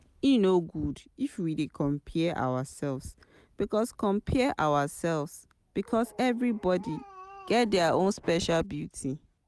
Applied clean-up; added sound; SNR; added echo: none; none; none; none.